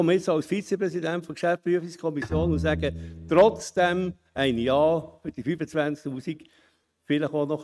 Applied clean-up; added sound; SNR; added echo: neural mask model RNNoise.